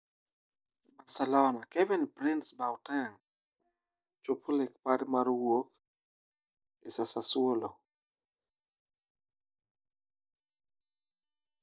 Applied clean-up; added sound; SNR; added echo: neural mask model DeepFilterNet 3.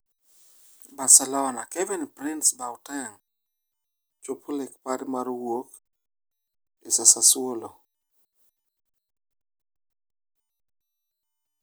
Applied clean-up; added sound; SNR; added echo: none; none; none; none.